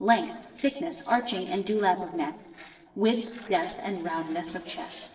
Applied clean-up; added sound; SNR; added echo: neural separator model SepFormer DNS4.